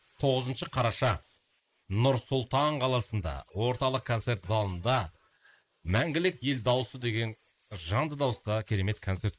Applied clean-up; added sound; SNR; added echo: neural mask model Resemble Enhance denoiser.